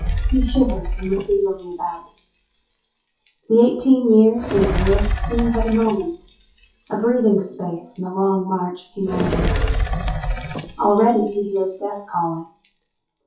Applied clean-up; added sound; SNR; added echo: classical method WPE with log-MMSE.